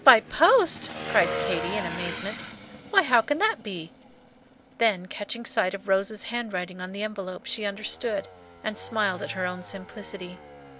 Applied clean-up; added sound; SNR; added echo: none; Motorcycle / Engine; 12 dB; none.